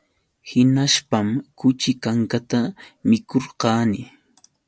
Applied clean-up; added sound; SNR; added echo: none; none; none; none.